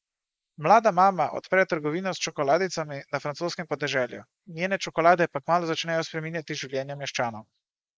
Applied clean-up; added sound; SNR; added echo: neural mask model Resemble Enhance denoiser.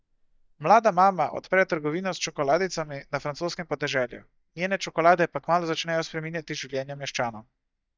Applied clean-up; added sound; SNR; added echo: neural mask model DeepFilterNet 3.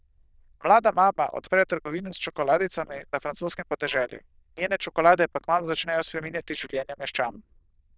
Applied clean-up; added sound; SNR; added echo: neural diffusion model UNIVERSE++.